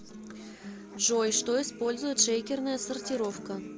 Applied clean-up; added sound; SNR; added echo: none; Acoustic guitar; 12 dB; none.